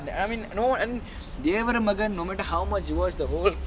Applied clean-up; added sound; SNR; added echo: none; none; none; none.